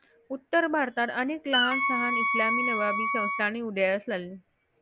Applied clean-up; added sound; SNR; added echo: none; Wind instrument, woodwind instrument; -2 dB; none.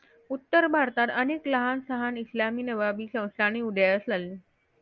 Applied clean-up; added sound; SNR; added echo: none; none; none; none.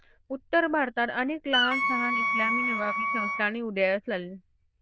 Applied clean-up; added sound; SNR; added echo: neural diffusion model UNIVERSE++.